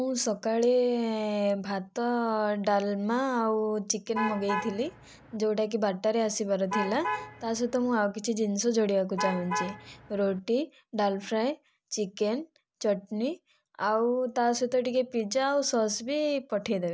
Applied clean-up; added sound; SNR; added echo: none; Alarm / Truck; 7 dB; none.